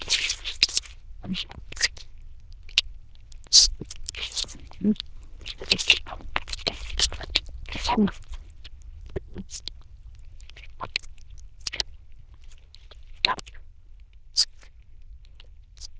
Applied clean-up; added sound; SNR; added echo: neural diffusion model UNIVERSE++.